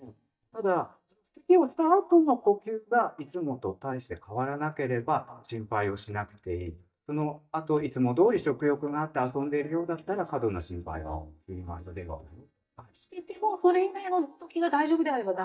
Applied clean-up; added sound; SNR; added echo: neural mask model DeepFilterNet 3.